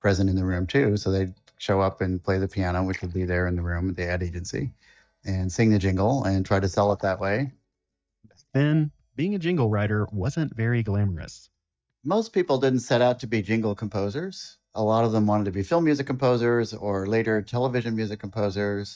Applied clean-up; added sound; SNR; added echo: neural mask model DeepFilterNet 3.